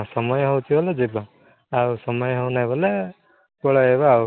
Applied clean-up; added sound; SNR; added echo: none; none; none; none.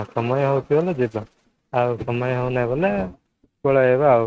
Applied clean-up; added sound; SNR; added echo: neural mask model RNNoise.